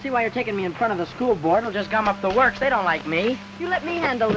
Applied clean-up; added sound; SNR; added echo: none; Wind instrument, woodwind instrument; 19 dB; none.